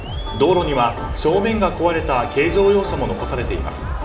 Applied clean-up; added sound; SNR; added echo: none; Crowd; 16 dB; reverberation time 1.2 s.